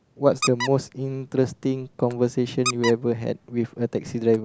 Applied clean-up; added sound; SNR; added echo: none; Squeak; 10 dB; none.